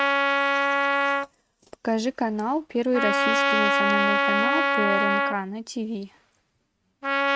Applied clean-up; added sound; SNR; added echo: neural mask model RNNoise.